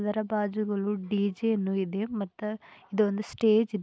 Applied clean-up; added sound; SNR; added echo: none; none; none; none.